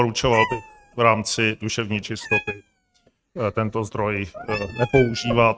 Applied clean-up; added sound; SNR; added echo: neural mask model RNNoise.